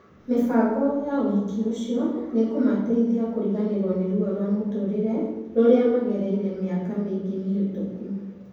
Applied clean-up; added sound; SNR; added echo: none; none; none; reverberation time 1.1 s.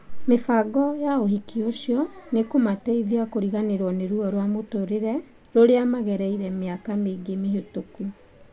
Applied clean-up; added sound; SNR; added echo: none; none; none; none.